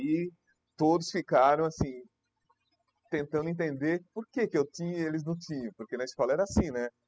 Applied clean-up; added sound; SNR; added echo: classical method spectral subtraction.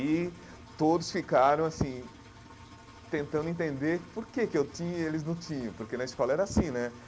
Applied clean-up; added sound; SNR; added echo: none; Engine; 19 dB; none.